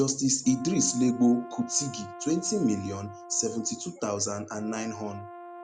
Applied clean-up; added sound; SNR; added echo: none; Brass instrument; 16 dB; none.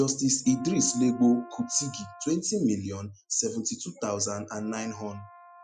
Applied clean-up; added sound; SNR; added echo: classical method Wiener filter.